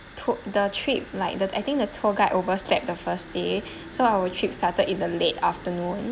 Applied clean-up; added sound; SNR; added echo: none; none; none; none.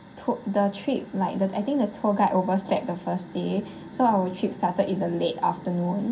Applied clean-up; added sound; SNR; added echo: none; none; none; reverberation time 0.3 s.